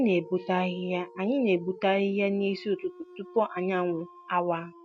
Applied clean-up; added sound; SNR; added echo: neural mask model RNNoise.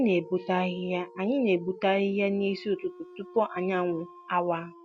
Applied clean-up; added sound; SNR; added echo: none; Dog; 20 dB; none.